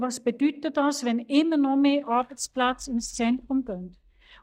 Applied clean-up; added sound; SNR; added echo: neural mask model DeepFilterNet 3.